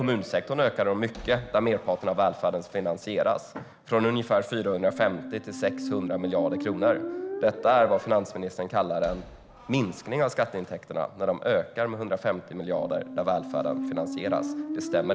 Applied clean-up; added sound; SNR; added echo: none; Squeak; 11 dB; none.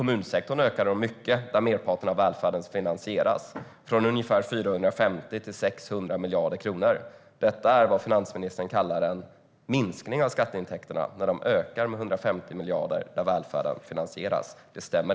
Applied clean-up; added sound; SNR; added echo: none; none; none; none.